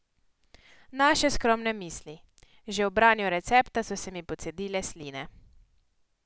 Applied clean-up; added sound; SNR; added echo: none; none; none; none.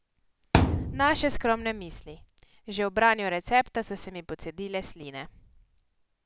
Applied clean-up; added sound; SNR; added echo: none; Thump, thud; -1 dB; none.